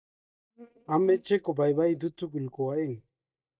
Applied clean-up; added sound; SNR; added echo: neural mask model DeepFilterNet 3.